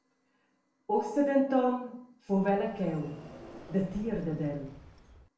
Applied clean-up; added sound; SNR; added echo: none; Sliding door; 20 dB; reverberation time 0.3 s.